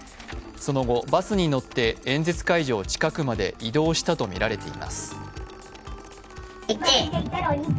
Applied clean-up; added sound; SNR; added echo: none; Mechanical fan + Wind instrument, woodwind instrument; 19 dB; none.